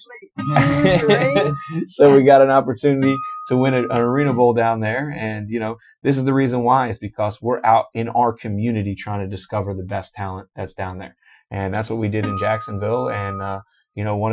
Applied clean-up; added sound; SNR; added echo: classical method Wiener filter.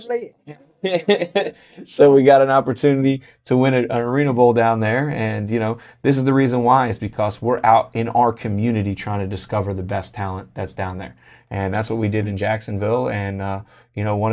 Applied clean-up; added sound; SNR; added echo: neural mask model DeepFilterNet 3.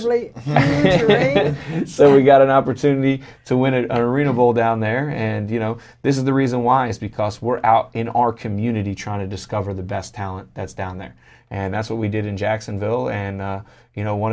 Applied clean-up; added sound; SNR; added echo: none; none; none; none.